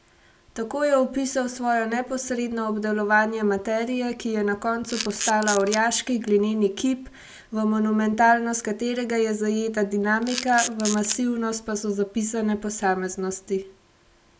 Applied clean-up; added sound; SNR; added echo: none; Camera; 5 dB; none.